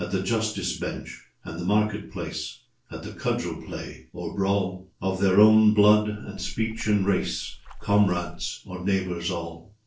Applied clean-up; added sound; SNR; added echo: neural separator model SepFormer DNS4.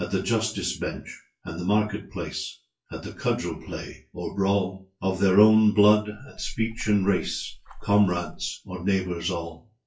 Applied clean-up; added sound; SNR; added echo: classical method WPE with log-MMSE.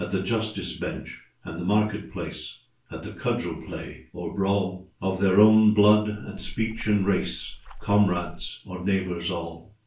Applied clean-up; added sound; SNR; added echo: none; Splash, splatter; 12 dB; reverberation time 0.3 s.